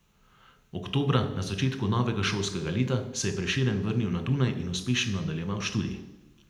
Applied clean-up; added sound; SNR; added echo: none; none; none; reverberation time 0.8 s.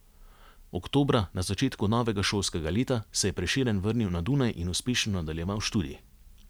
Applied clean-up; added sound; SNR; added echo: none; none; none; none.